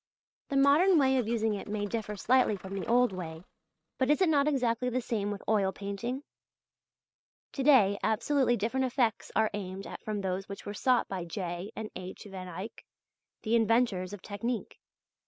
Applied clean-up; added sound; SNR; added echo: neural mask model RNNoise.